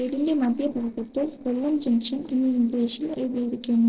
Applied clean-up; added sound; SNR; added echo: neural separator model SepFormer DNS4.